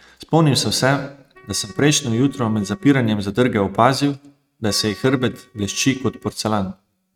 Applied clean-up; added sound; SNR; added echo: neural mask model RNNoise.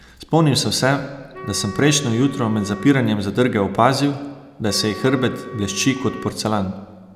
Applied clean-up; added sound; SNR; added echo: none; Wind instrument, woodwind instrument; 17 dB; none.